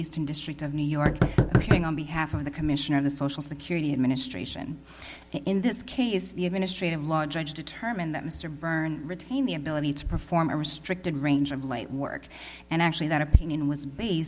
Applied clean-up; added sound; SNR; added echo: none; Knock; -2 dB; none.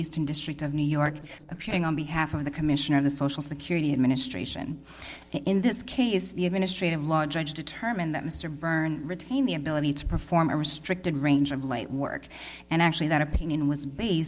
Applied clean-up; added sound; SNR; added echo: neural separator model SepFormer DNS4.